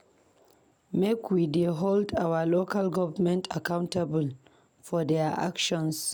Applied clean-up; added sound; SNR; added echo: none; none; none; none.